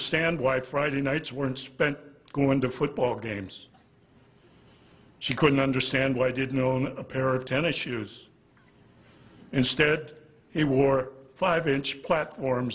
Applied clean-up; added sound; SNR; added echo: none; none; none; none.